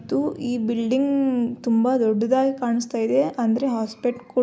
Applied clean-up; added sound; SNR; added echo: none; none; none; none.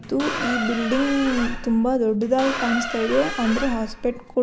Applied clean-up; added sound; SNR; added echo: none; Squeak; 7 dB; none.